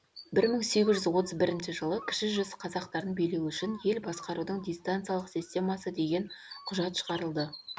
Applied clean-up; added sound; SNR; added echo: none; Bird; 19 dB; none.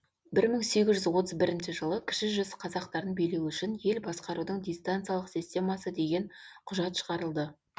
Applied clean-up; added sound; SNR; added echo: none; none; none; none.